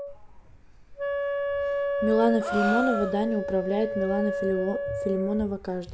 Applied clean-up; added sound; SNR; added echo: none; Gasp + Wind instrument, woodwind instrument; 2 dB; none.